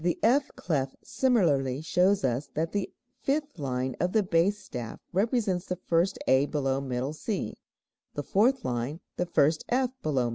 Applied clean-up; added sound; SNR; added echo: none; none; none; none.